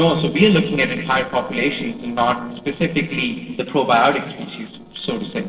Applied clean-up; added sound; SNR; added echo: neural separator model SepFormer DNS4.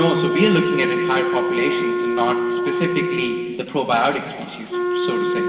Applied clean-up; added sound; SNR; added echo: none; Wind instrument, woodwind instrument; 0 dB; reverberation time 1.9 s.